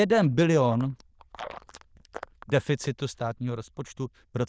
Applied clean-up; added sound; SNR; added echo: neural diffusion model UNIVERSE++.